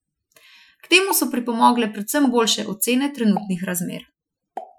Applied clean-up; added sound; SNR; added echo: classical method Wiener filter.